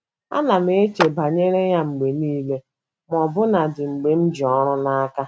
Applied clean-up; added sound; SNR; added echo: neural mask model RNNoise.